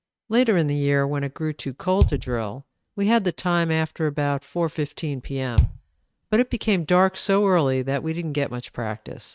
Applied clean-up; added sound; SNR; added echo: neural mask model RNNoise.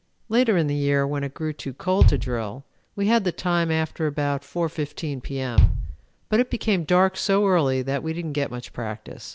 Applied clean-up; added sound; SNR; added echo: none; Bass drum; 1 dB; none.